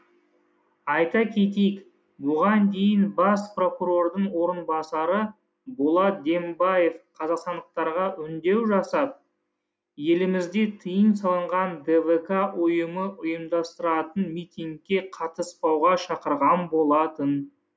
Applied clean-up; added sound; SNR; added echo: none; none; none; none.